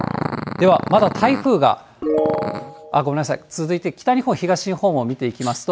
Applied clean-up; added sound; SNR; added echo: none; Growling; 11 dB; none.